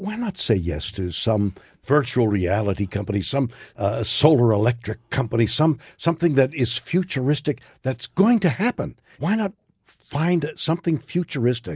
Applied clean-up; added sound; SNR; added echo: none; none; none; none.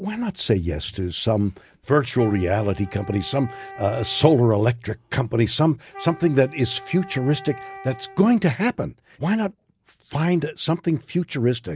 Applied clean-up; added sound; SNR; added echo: none; Wind instrument, woodwind instrument; 19 dB; none.